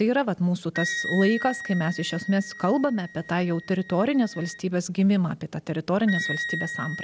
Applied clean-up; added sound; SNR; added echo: none; Wind instrument, woodwind instrument; 10 dB; none.